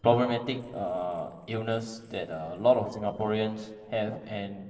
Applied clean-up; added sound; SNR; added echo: neural separator model SepFormer DNS4.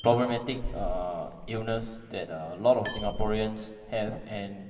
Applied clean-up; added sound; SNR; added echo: none; Bicycle bell; 8 dB; reverberation time 2.1 s.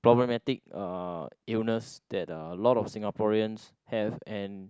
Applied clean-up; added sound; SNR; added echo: none; none; none; none.